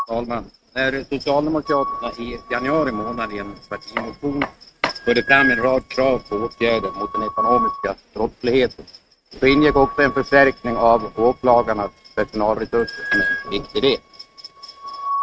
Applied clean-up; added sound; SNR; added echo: neural mask model RNNoise.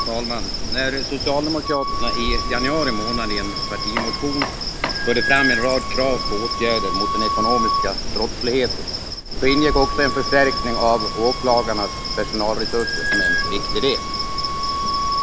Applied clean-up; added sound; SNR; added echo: none; Insect + Wind instrument, woodwind instrument; 0 dB; none.